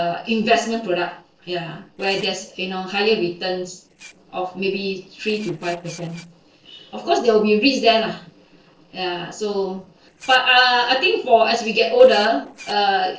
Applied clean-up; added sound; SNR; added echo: neural separator model SepFormer DNS4.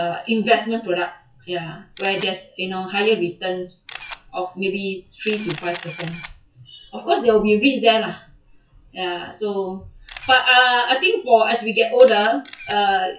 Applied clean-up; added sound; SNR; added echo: classical method WPE with log-MMSE.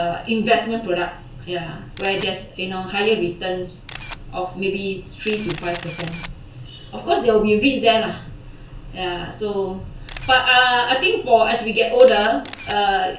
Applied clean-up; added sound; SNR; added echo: none; Camera; 18 dB; reverberation time 0.3 s.